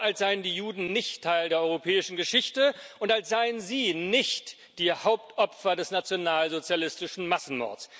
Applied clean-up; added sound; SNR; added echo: none; none; none; none.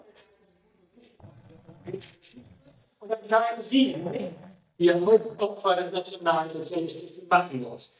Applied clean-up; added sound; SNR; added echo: neural mask model DeepFilterNet 3.